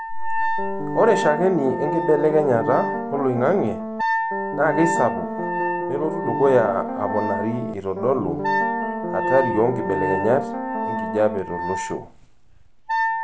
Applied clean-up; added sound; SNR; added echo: none; Wind instrument, woodwind instrument + Piano; 3 dB; none.